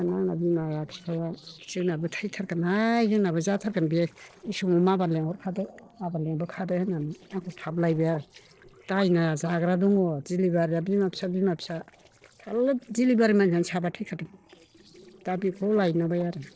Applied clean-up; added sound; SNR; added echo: neural separator model SepFormer DNS4.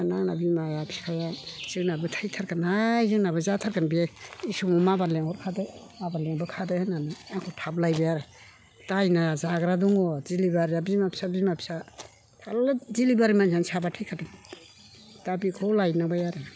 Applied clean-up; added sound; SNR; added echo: none; none; none; none.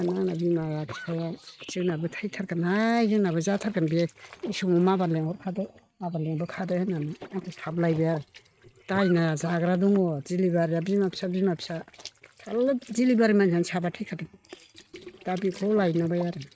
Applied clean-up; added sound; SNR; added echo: neural mask model RNNoise.